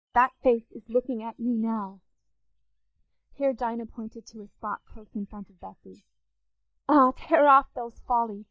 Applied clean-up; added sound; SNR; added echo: neural mask model DeepFilterNet 3.